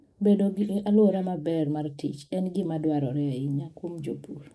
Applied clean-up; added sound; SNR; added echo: neural mask model Resemble Enhance denoiser.